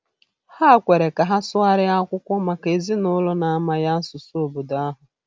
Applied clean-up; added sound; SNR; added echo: none; none; none; none.